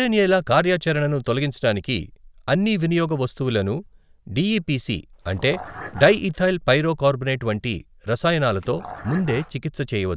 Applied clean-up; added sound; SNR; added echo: none; Dog; 15 dB; none.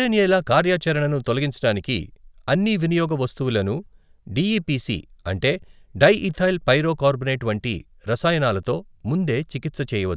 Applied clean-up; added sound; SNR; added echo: none; none; none; none.